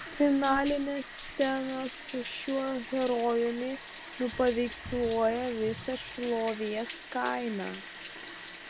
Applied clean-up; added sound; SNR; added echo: none; Bathtub (filling or washing); 12 dB; none.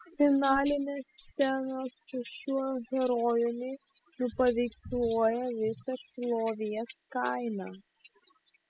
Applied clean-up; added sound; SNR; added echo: classical method spectral subtraction.